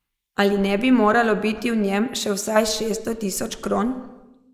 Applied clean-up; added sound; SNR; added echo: neural mask model Resemble Enhance denoiser.